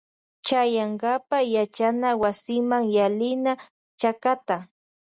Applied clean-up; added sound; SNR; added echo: none; none; none; none.